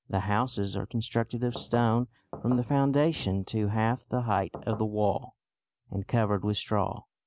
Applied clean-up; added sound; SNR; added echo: none; Knock / Wood; 14 dB; none.